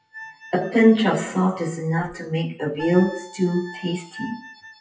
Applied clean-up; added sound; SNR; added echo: classical method WPE with log-MMSE.